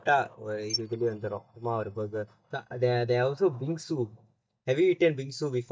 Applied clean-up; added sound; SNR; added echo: neural mask model DeepFilterNet 3.